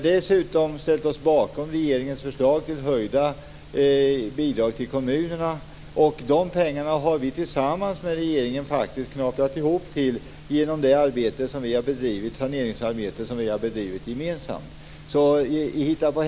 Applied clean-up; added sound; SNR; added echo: none; none; none; none.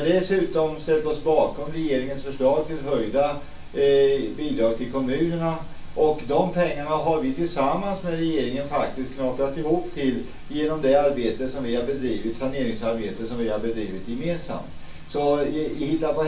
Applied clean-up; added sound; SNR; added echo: none; none; none; reverberation time 0.3 s.